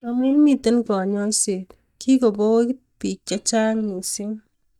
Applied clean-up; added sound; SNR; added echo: neural mask model DeepFilterNet 3.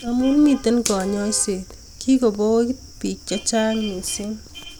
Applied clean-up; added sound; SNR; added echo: none; Vehicle horn, car horn, honking; 20 dB; none.